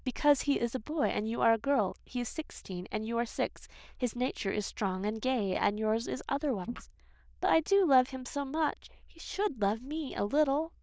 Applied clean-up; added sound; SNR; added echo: neural diffusion model UNIVERSE++.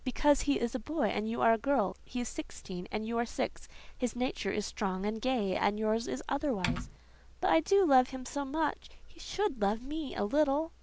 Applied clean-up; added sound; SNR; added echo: none; Typing; 5 dB; none.